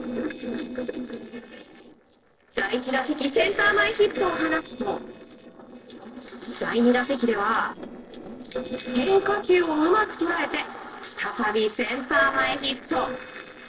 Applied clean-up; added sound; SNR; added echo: neural separator model SepFormer DNS4.